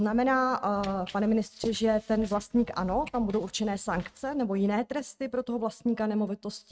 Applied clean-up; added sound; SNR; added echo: neural mask model RNNoise.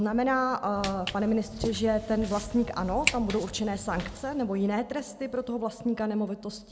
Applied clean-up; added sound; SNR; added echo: none; Walk, footsteps; 8 dB; none.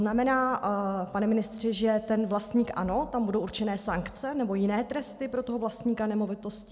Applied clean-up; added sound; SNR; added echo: none; none; none; none.